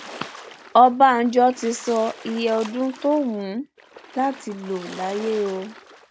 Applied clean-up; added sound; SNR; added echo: none; Splash, splatter; 18 dB; none.